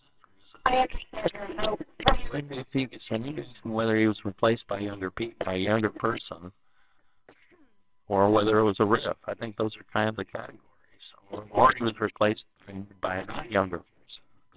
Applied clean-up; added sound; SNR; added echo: neural separator model SepFormer WHAMR!.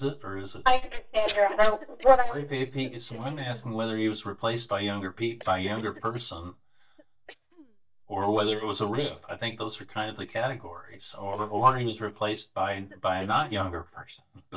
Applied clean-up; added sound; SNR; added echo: neural mask model DeepFilterNet 3.